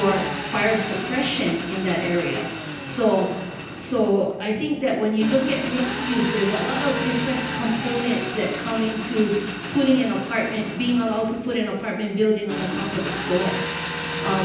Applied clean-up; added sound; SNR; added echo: none; Engine; 6 dB; reverberation time 0.9 s.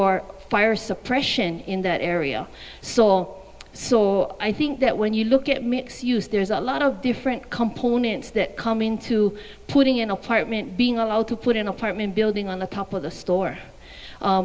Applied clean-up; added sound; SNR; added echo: none; none; none; none.